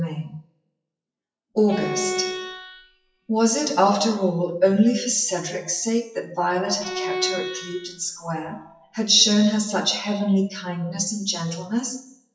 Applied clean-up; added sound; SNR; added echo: classical method WPE with log-MMSE.